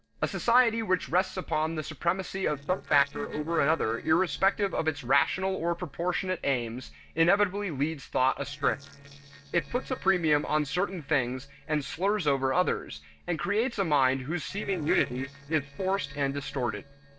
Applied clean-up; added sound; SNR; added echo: neural separator model SepFormer DNS4.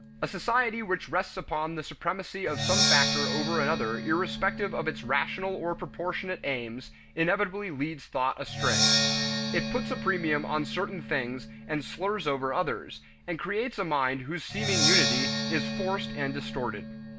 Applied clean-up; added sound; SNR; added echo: none; Percussion; 2 dB; none.